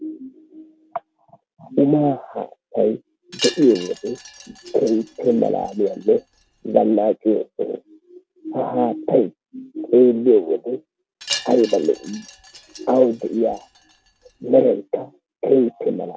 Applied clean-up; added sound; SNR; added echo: none; Wind chime; 15 dB; none.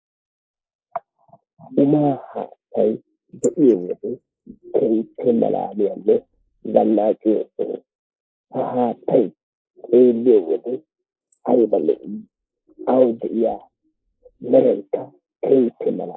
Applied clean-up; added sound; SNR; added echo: neural mask model Resemble Enhance denoiser.